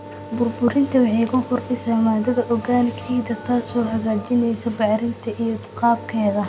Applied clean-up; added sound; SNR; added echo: none; Wind instrument, woodwind instrument + Telephone; 19 dB; none.